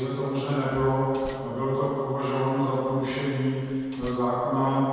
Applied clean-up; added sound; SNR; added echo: none; Slam; 20 dB; reverberation time 2.1 s.